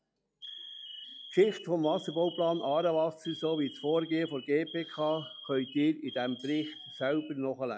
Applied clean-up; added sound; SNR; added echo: classical method log-MMSE.